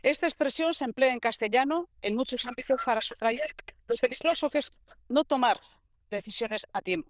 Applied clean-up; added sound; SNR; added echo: neural diffusion model UNIVERSE++.